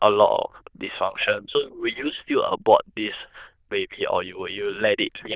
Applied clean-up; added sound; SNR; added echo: neural diffusion model UNIVERSE++.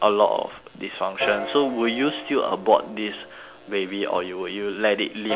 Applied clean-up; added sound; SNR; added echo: none; Piano; 12 dB; none.